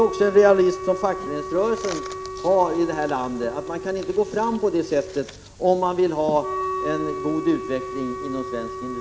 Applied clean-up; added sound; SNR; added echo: none; Wind instrument, woodwind instrument; 9 dB; none.